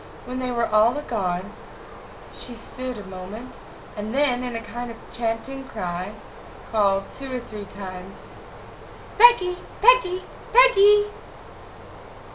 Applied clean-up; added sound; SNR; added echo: none; Stream; 16 dB; reverberation time 0.2 s.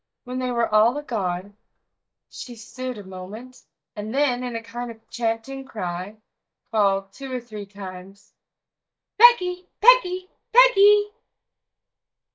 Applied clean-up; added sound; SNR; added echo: neural mask model DeepFilterNet 3.